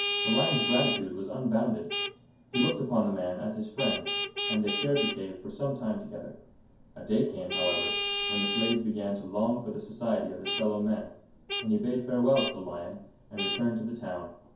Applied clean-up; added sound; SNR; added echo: none; Vehicle horn, car horn, honking; 5 dB; reverberation time 0.6 s.